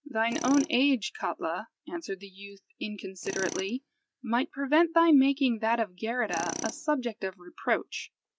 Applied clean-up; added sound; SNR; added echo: none; Tools; 16 dB; none.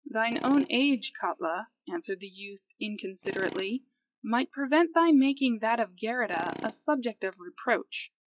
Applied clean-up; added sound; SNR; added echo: classical method log-MMSE.